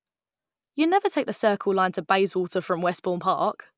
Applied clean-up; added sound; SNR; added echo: none; none; none; none.